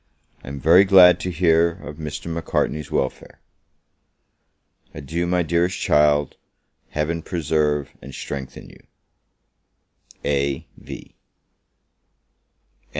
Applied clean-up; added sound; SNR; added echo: none; none; none; none.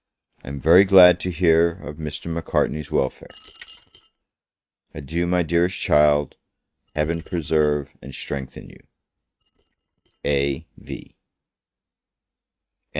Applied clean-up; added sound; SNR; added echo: neural mask model RNNoise.